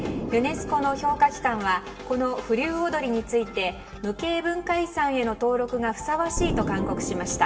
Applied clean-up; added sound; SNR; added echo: none; Explosion; 10 dB; reverberation time 0.7 s.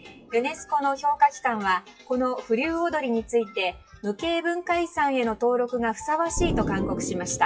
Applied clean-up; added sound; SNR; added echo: classical method WPE with log-MMSE.